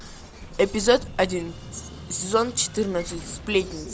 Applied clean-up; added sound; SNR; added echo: none; Explosion; 14 dB; none.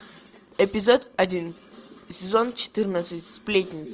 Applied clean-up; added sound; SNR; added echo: none; none; none; none.